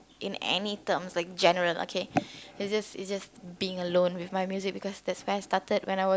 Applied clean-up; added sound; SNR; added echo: none; none; none; none.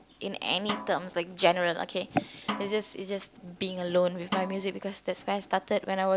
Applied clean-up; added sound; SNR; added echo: none; Snare drum; 10 dB; none.